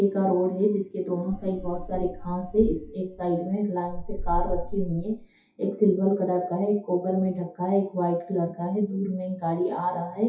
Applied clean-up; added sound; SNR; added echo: classical method WPE with log-MMSE.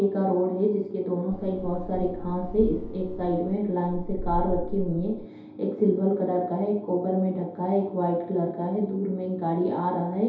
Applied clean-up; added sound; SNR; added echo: none; Boat, Water vehicle; 7 dB; reverberation time 0.8 s.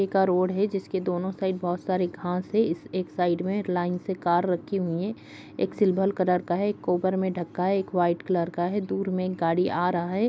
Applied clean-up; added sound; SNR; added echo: none; none; none; none.